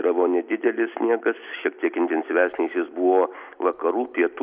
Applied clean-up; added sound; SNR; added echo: none; none; none; none.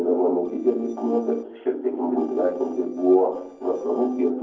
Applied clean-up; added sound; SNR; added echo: neural separator model SepFormer DNS4.